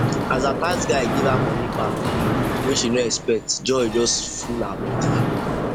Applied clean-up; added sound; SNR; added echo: none; Mechanisms; -1 dB; none.